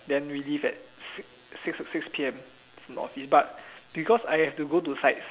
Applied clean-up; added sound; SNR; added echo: none; none; none; none.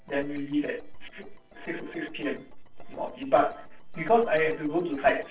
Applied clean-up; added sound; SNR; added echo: neural separator model SepFormer DNS4.